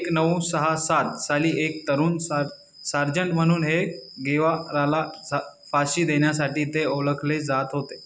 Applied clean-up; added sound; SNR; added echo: none; none; none; none.